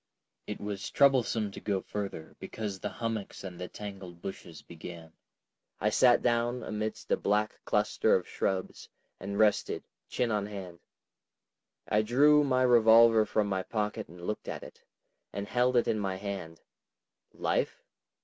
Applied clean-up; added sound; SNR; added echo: none; none; none; none.